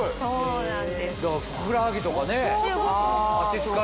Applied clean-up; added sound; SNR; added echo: none; Piano; 18 dB; none.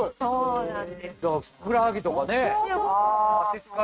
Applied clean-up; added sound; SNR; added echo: neural mask model RNNoise.